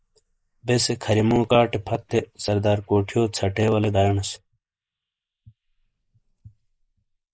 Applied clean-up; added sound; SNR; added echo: neural mask model Resemble Enhance denoiser.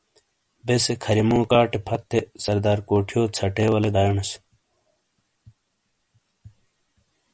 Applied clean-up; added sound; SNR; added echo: none; none; none; none.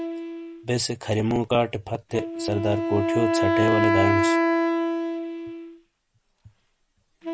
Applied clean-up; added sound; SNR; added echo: none; Wind instrument, woodwind instrument; -2 dB; none.